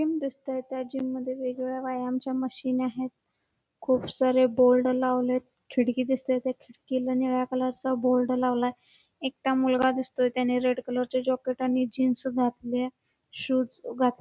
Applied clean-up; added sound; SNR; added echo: none; none; none; none.